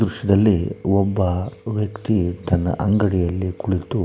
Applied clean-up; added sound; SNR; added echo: none; none; none; none.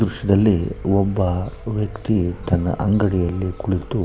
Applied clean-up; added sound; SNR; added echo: none; Insect; 17 dB; none.